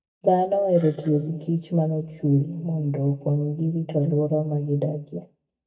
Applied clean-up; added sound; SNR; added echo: neural mask model DeepFilterNet 3.